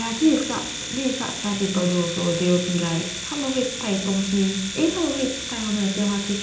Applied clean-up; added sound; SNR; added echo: none; Domestic sounds, home sounds; 7 dB; reverberation time 0.8 s.